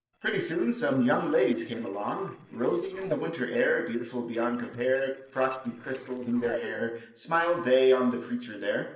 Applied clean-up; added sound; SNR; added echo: neural separator model SepFormer DNS4.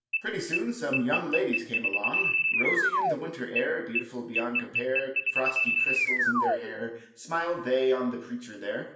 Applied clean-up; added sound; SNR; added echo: none; Alarm; -3 dB; reverberation time 0.9 s.